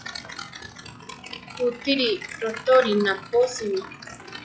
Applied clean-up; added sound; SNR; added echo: classical method log-MMSE.